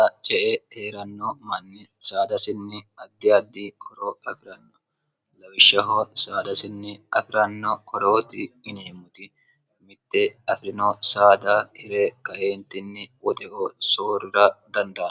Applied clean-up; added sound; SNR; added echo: none; none; none; none.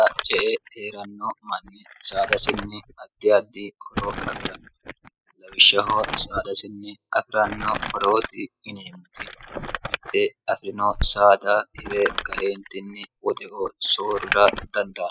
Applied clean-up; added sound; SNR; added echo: classical method spectral subtraction.